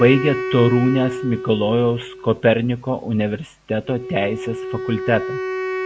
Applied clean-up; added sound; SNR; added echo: none; Wind instrument, woodwind instrument; 8 dB; none.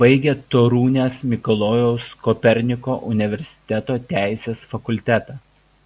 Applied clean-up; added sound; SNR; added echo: none; none; none; none.